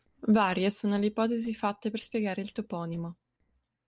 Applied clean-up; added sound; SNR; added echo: neural separator model SepFormer DNS4.